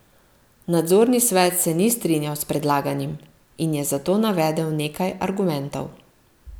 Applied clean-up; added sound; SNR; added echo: none; none; none; none.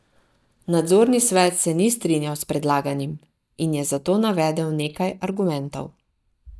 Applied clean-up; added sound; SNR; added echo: neural mask model DeepFilterNet 3.